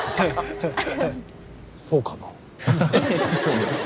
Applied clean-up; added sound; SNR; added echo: none; Dishes, pots, and pans; 15 dB; none.